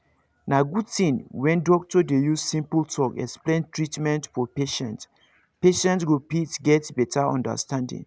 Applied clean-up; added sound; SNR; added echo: none; none; none; none.